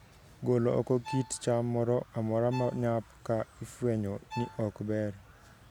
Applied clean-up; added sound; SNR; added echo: none; Bowed string instrument; 16 dB; none.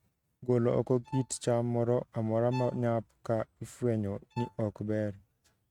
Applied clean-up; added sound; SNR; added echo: neural mask model RNNoise.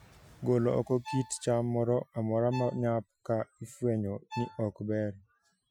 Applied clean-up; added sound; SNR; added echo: classical method Wiener filter.